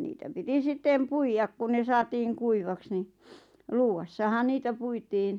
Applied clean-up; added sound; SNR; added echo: none; none; none; none.